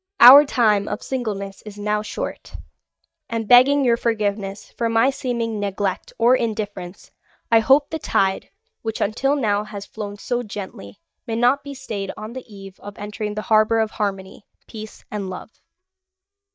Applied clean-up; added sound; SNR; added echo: neural mask model DeepFilterNet 3.